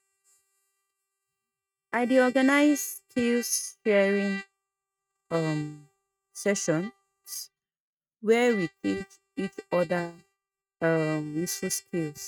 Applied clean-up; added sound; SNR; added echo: neural mask model RNNoise.